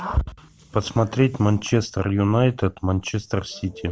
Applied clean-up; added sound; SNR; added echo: none; none; none; none.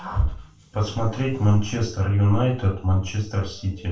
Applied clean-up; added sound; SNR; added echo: none; none; none; reverberation time 0.3 s.